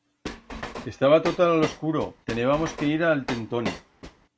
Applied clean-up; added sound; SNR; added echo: none; Train; 11 dB; none.